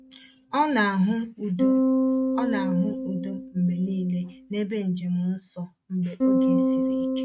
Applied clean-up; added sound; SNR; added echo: neural mask model RNNoise.